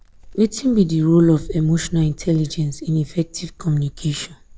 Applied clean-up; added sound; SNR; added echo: none; Wind; 17 dB; none.